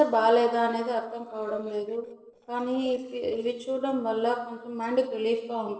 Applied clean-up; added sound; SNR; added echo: neural separator model SepFormer DNS4.